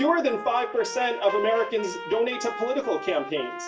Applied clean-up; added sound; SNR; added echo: none; Trumpet; 10 dB; reverberation time 0.2 s.